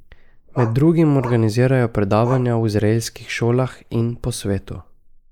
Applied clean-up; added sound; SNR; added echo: neural mask model Resemble Enhance denoiser.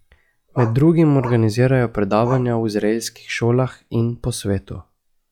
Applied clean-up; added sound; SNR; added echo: classical method log-MMSE.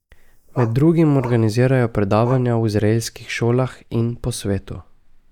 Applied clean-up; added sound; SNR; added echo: neural mask model DeepFilterNet 3.